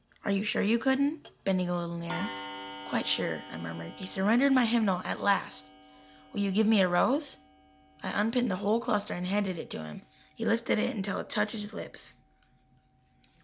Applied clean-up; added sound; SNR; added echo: none; Clock; 18 dB; none.